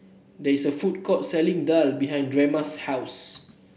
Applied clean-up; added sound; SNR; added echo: none; none; none; none.